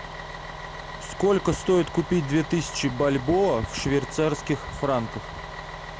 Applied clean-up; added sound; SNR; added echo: none; Bus; 11 dB; none.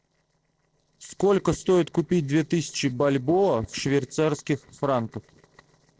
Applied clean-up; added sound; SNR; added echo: neural separator model SepFormer DNS4.